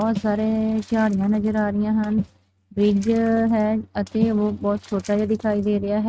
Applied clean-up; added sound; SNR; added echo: neural mask model RNNoise.